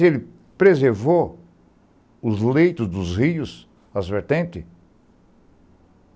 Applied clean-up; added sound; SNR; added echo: none; none; none; none.